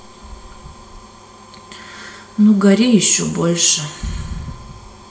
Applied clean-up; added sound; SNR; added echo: none; none; none; reverberation time 1.5 s.